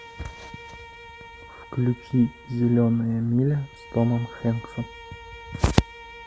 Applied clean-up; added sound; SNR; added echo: none; Bowed string instrument; 19 dB; none.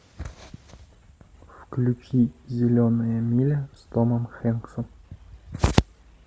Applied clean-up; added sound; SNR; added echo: none; none; none; none.